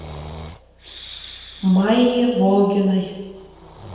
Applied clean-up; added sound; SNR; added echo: none; Breathing; 18 dB; reverberation time 1.1 s.